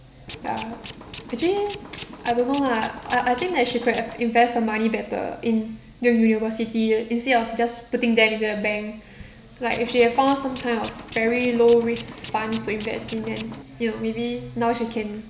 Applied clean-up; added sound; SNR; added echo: none; Tools; 12 dB; none.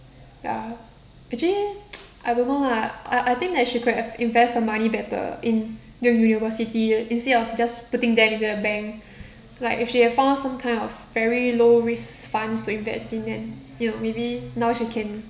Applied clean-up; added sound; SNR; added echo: none; none; none; none.